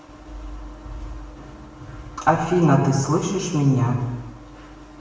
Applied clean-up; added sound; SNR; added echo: none; none; none; reverberation time 1.1 s.